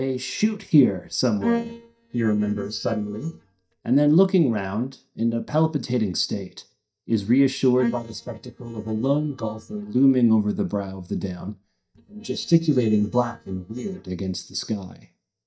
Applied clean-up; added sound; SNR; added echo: neural mask model DeepFilterNet 3.